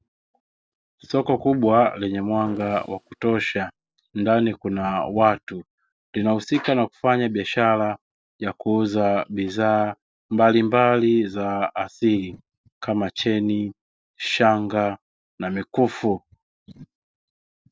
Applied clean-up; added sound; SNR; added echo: neural separator model SepFormer DNS4.